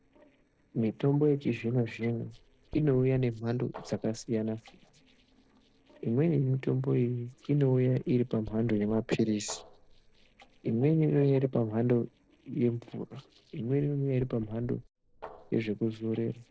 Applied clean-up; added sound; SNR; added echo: neural separator model SepFormer DNS4.